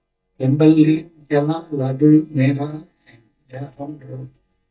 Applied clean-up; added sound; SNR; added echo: neural mask model DeepFilterNet 3.